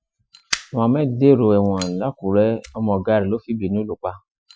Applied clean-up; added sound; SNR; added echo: classical method Wiener filter.